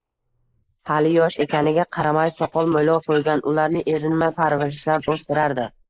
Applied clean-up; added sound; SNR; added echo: neural mask model Resemble Enhance denoiser.